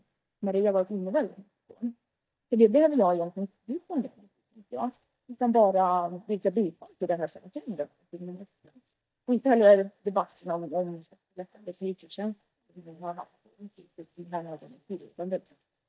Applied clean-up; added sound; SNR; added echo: neural mask model DeepFilterNet 3.